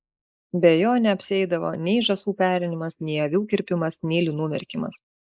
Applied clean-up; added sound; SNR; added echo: neural mask model Resemble Enhance denoiser.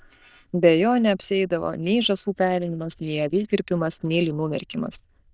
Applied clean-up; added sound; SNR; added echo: neural diffusion model UNIVERSE++.